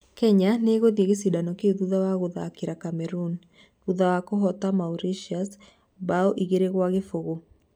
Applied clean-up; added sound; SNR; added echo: none; none; none; none.